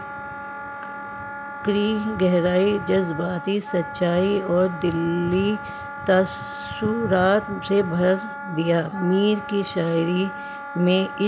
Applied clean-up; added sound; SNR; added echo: none; Wind instrument, woodwind instrument; 11 dB; none.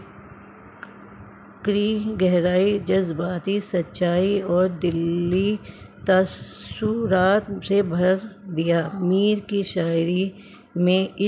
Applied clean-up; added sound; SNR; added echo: none; none; none; none.